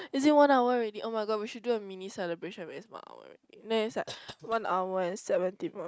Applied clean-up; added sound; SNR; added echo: neural mask model RNNoise.